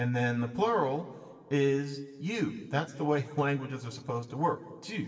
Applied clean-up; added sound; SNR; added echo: none; none; none; reverberation time 1.9 s.